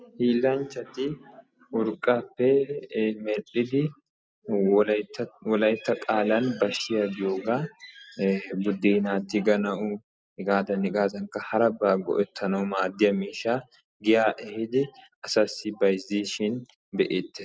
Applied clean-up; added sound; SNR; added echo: none; none; none; none.